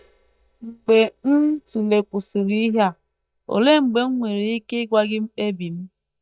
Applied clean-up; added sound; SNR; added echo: neural mask model DeepFilterNet 3.